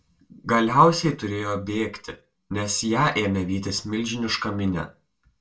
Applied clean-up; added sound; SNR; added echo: none; none; none; reverberation time 0.2 s.